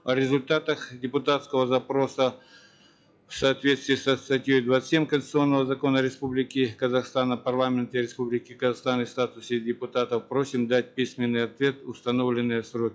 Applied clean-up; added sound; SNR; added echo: classical method log-MMSE.